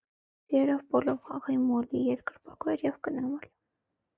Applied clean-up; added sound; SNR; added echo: neural mask model DeepFilterNet 3.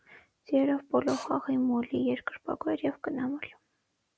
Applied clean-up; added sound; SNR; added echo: none; Drill; 17 dB; none.